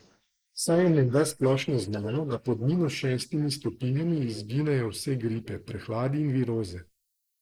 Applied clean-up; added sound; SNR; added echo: neural mask model Resemble Enhance denoiser.